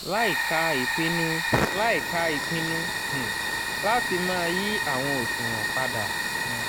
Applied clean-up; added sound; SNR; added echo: none; Fire; -2 dB; none.